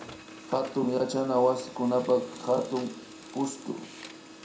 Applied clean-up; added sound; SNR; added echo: none; Printer; 16 dB; reverberation time 0.4 s.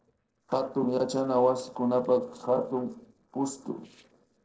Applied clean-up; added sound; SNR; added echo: neural separator model SepFormer DNS4.